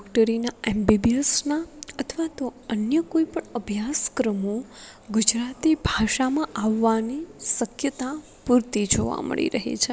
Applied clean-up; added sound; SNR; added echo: none; none; none; none.